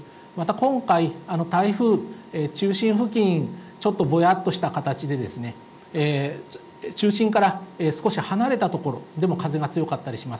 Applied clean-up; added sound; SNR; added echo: none; none; none; none.